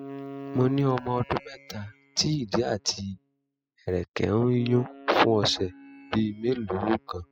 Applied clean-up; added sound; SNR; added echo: classical method spectral subtraction.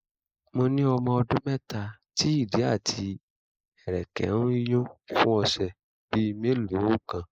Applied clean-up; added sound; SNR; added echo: neural mask model Resemble Enhance denoiser.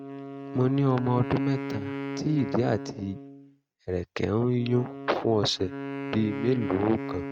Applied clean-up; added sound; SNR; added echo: neural mask model RNNoise.